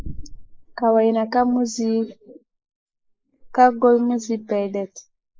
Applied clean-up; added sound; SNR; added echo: neural mask model Resemble Enhance denoiser.